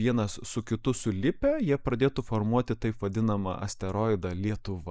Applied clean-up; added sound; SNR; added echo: neural mask model Resemble Enhance denoiser.